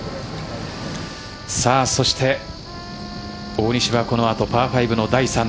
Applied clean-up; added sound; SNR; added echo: none; Trumpet; 19 dB; none.